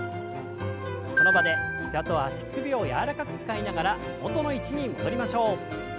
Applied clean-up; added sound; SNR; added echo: none; Glockenspiel; 1 dB; none.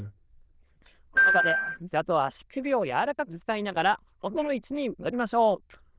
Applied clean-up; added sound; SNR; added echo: neural diffusion model UNIVERSE++.